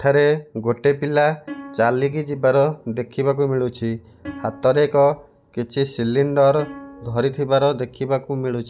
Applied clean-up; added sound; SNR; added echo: none; Plucked string instrument; 20 dB; none.